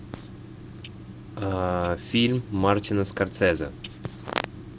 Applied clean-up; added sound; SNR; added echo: none; Clock; 14 dB; none.